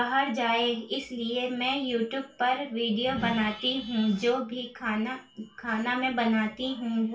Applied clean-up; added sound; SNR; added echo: none; none; none; reverberation time 0.3 s.